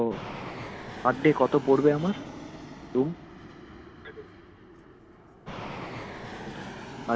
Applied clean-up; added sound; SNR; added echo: none; Fixed-wing aircraft, airplane; 11 dB; none.